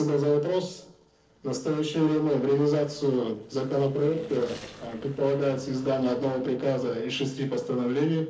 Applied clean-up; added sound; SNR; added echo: neural separator model SepFormer DNS4.